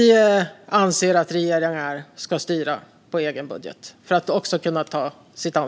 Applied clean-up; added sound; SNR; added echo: none; none; none; none.